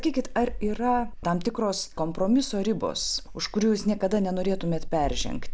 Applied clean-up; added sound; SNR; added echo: none; none; none; none.